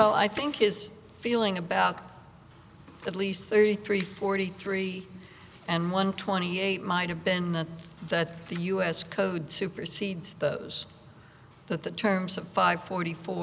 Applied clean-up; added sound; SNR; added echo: none; none; none; none.